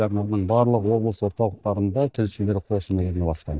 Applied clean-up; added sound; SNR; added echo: neural mask model DeepFilterNet 3.